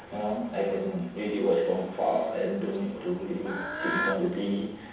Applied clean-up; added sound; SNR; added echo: none; Bird / Fowl; 10 dB; reverberation time 0.7 s.